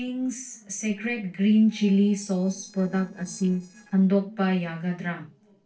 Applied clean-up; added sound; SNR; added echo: neural separator model SepFormer DNS4.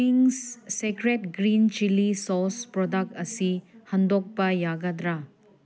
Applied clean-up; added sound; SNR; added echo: none; none; none; none.